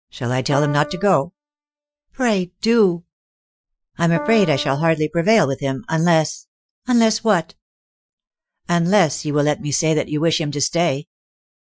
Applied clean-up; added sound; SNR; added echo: classical method Wiener filter.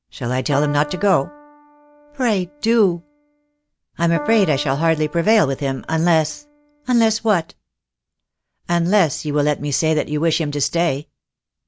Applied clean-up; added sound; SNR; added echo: none; Piano; 16 dB; none.